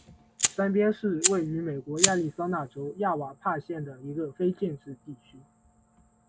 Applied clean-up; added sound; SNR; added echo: none; Fire; 3 dB; none.